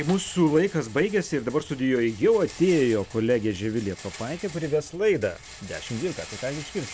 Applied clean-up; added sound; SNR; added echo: none; Rattle; 18 dB; none.